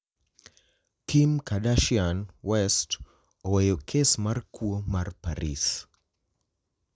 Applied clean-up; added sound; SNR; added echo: none; none; none; none.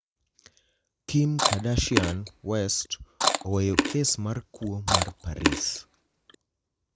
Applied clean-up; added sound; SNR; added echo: none; Chewing, mastication; 0 dB; none.